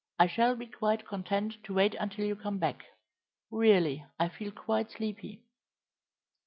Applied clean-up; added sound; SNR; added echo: none; none; none; none.